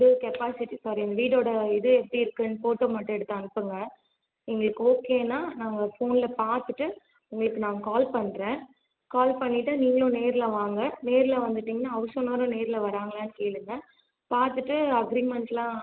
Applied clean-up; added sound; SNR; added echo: none; none; none; none.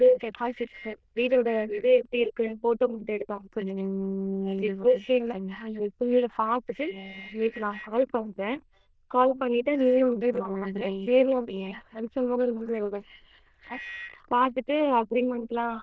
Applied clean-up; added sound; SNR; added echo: neural diffusion model UNIVERSE++.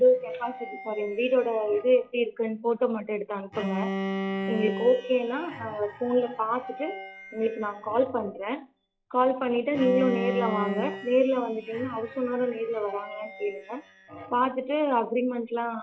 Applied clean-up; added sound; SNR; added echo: classical method log-MMSE.